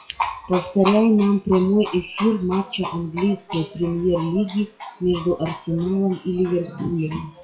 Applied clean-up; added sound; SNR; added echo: classical method WPE with log-MMSE.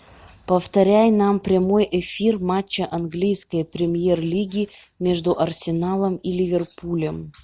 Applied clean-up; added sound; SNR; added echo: none; none; none; none.